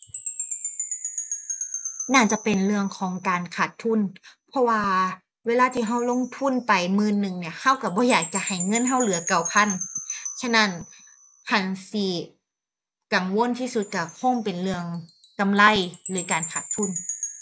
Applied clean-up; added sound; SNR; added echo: none; Wind chime; 10 dB; none.